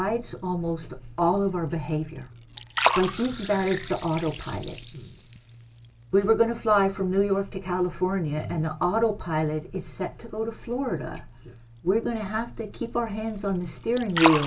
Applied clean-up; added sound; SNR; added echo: none; Liquid; 8 dB; reverberation time 0.2 s.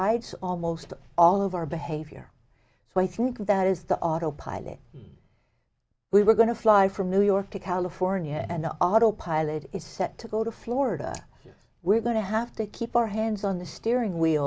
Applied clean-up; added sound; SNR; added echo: none; none; none; none.